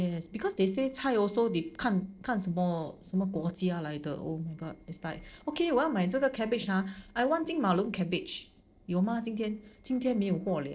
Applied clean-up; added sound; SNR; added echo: neural separator model SepFormer DNS4.